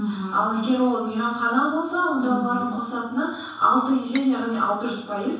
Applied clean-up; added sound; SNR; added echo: none; Cutlery, silverware; 14 dB; reverberation time 0.7 s.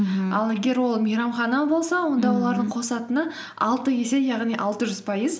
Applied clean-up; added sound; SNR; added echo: none; none; none; none.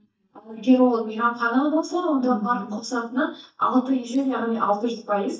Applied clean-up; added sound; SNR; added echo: neural mask model DeepFilterNet 3.